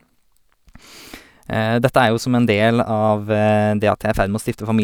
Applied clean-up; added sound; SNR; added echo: none; none; none; none.